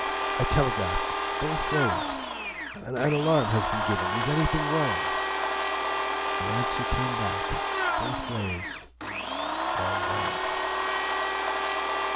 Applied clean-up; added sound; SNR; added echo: none; Domestic sounds, home sounds; -4 dB; none.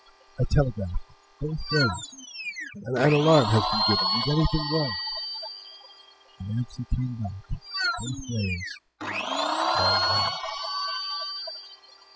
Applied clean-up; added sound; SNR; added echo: classical method spectral subtraction.